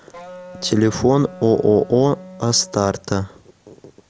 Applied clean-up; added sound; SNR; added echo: none; Wind instrument, woodwind instrument; 19 dB; none.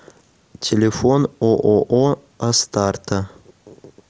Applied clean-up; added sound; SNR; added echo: none; none; none; none.